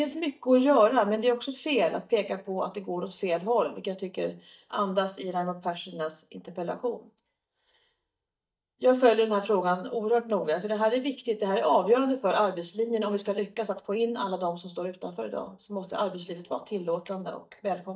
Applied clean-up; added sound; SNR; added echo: neural mask model DeepFilterNet 3.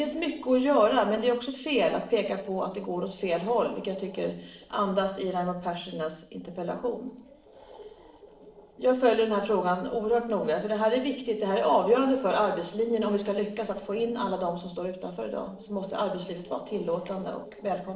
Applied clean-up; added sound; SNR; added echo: neural separator model SepFormer DNS4.